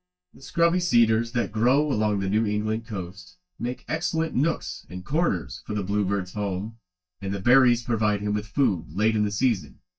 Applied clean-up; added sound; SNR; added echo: neural mask model DeepFilterNet 3.